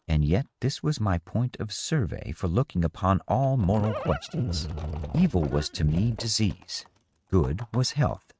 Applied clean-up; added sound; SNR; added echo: neural mask model RNNoise.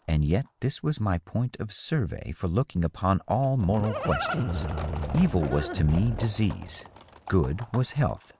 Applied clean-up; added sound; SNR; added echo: none; Livestock, farm animals, working animals; 9 dB; none.